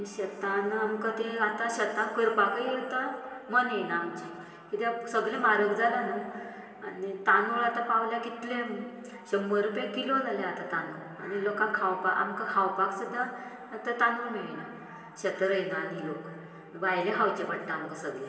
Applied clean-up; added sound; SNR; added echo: none; none; none; reverberation time 2.4 s.